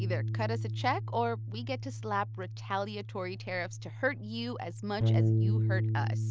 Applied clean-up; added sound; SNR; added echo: none; Bass guitar; -4 dB; none.